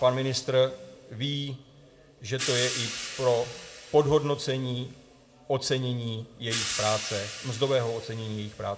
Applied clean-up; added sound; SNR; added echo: none; Hi-hat; 10 dB; reverberation time 0.7 s.